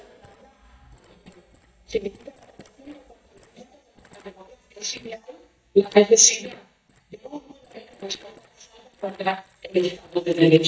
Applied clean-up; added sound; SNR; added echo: neural mask model DeepFilterNet 3.